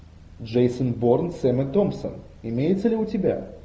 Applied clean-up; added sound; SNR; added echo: none; none; none; none.